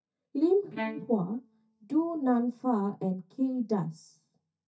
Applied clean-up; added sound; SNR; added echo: neural mask model DeepFilterNet 3.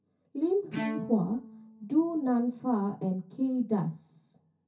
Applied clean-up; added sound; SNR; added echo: none; Bowed string instrument; 12 dB; reverberation time 0.3 s.